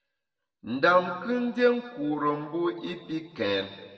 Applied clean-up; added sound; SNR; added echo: none; none; none; reverberation time 1.5 s.